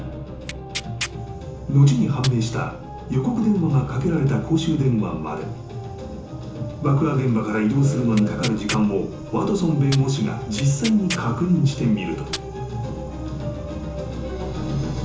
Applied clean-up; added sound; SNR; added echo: none; Tearing; 14 dB; reverberation time 0.7 s.